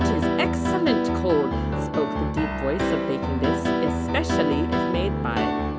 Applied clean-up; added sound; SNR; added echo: none; Piano; -4 dB; none.